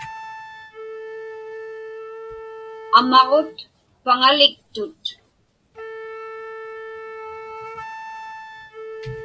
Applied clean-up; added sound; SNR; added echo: none; Wind instrument, woodwind instrument; 12 dB; none.